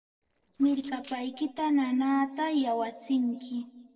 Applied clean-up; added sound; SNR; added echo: neural separator model SepFormer DNS4.